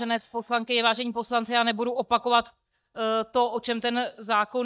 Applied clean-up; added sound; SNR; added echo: neural mask model DeepFilterNet 3.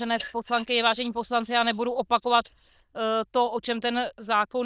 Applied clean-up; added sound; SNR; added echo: neural diffusion model UNIVERSE++.